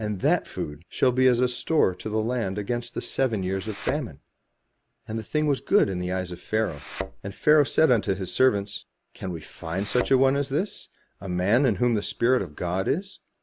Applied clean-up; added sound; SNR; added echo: none; Thump, thud; 11 dB; none.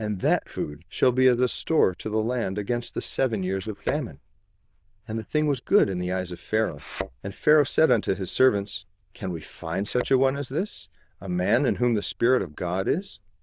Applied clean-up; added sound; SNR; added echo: neural diffusion model UNIVERSE++.